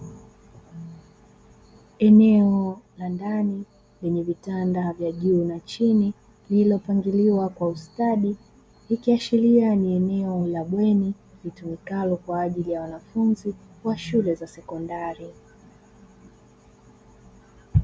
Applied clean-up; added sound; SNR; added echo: none; none; none; none.